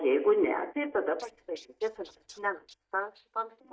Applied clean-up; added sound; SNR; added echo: neural mask model DeepFilterNet 3.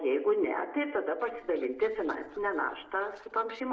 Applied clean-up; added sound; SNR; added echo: neural separator model SepFormer DNS4.